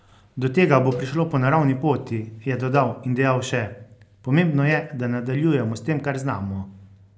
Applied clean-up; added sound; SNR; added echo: none; Cowbell; 18 dB; none.